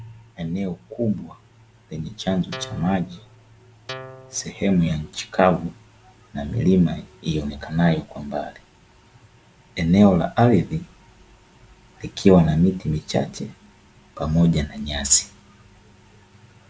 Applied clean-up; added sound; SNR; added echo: none; Guitar; 16 dB; none.